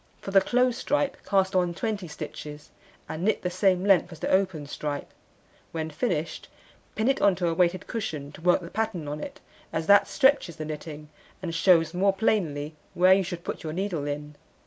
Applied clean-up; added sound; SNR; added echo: none; none; none; none.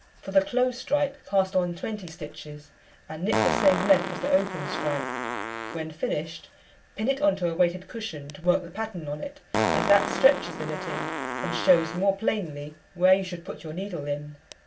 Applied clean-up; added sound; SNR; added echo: none; Fart; 7 dB; reverberation time 0.2 s.